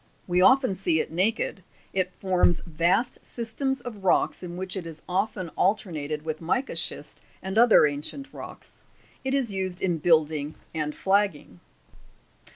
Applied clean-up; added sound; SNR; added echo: none; none; none; none.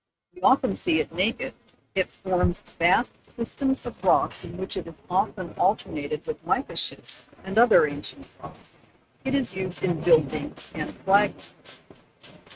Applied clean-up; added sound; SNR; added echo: neural mask model RNNoise.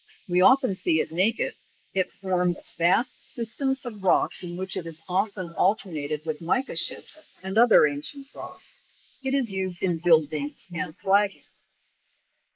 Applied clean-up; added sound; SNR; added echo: neural mask model Resemble Enhance denoiser.